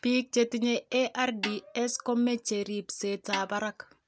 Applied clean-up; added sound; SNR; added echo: none; Snare drum; 10 dB; none.